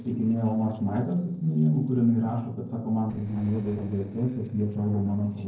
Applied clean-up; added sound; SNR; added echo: neural separator model SepFormer DNS4.